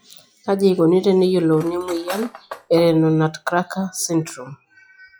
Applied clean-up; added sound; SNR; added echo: classical method log-MMSE.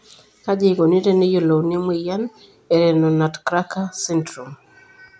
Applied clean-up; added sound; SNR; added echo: none; none; none; none.